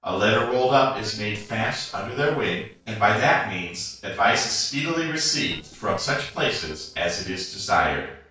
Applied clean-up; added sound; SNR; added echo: neural separator model SepFormer DNS4.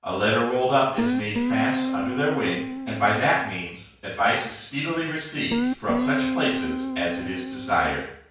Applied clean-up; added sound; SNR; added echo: none; Guitar; 2 dB; reverberation time 0.5 s.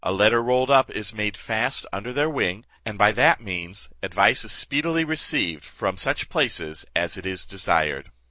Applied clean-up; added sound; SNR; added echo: none; none; none; none.